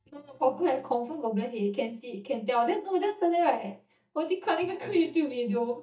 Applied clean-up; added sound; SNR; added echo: neural mask model DeepFilterNet 3.